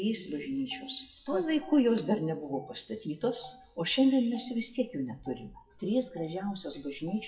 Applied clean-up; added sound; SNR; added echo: classical method WPE with log-MMSE.